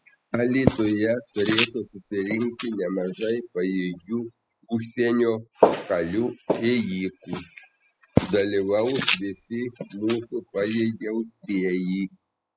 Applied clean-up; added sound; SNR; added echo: classical method spectral subtraction.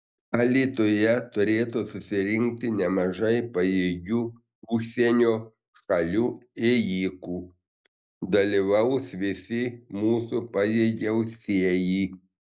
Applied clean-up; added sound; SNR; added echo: none; none; none; none.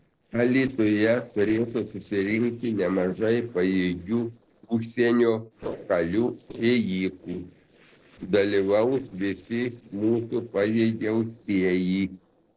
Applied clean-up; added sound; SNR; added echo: neural separator model SepFormer DNS4.